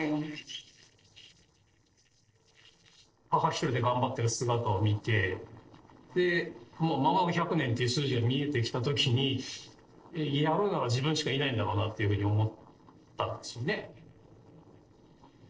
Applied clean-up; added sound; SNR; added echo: neural separator model SepFormer DNS4.